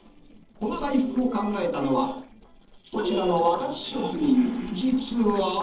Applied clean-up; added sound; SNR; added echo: neural separator model SepFormer DNS4.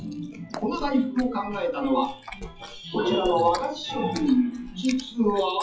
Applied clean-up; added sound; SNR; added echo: classical method WPE with log-MMSE.